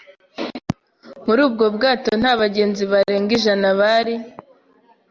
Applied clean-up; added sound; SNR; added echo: none; none; none; none.